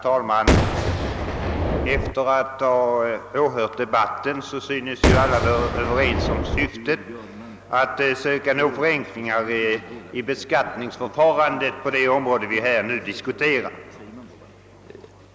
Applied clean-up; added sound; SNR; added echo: none; Boom; -2 dB; none.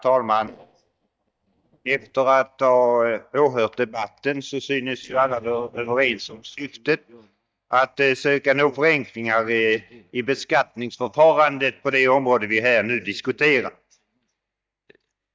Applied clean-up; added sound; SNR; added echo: neural mask model DeepFilterNet 3.